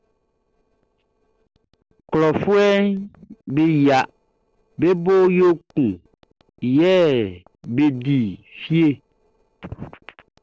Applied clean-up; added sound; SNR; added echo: neural separator model SepFormer DNS4.